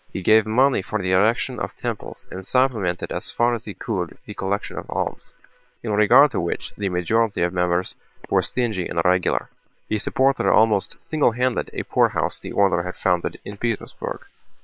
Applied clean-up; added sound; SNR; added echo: neural separator model SepFormer WHAM!.